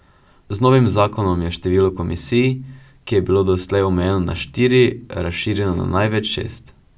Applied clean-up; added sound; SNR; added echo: none; none; none; none.